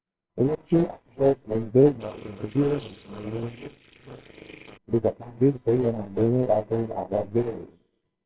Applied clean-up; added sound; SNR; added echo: neural separator model SepFormer WHAMR!.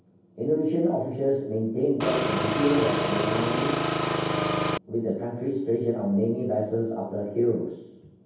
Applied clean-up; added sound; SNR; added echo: none; Engine; -1 dB; reverberation time 0.9 s.